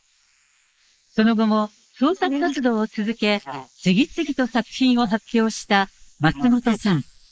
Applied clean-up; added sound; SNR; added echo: neural mask model Resemble Enhance denoiser.